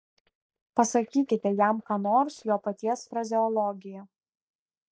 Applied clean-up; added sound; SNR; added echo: neural mask model DeepFilterNet 3.